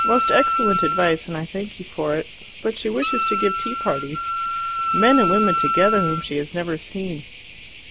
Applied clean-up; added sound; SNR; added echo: none; Wind instrument, woodwind instrument + Cricket; -1 dB; none.